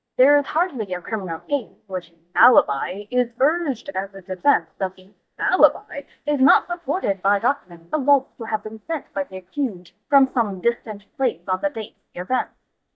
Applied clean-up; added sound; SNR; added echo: neural mask model DeepFilterNet 3.